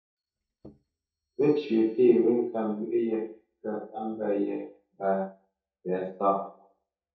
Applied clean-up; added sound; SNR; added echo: neural mask model DeepFilterNet 3.